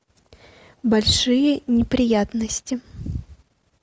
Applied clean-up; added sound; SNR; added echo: none; none; none; none.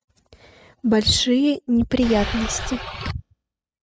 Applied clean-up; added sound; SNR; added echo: classical method spectral subtraction.